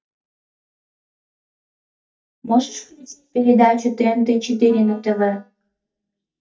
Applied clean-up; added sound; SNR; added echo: neural mask model DeepFilterNet 3.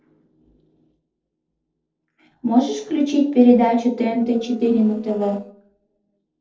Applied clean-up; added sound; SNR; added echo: neural separator model SepFormer DNS4.